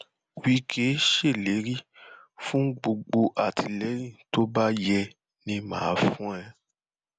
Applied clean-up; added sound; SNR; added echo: none; none; none; none.